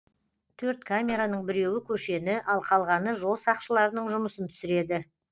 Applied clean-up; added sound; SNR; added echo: neural separator model SepFormer DNS4.